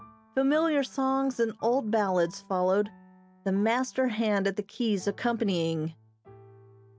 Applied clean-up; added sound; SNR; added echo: none; none; none; none.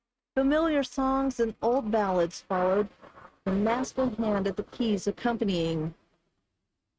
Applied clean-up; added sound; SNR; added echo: neural mask model RNNoise.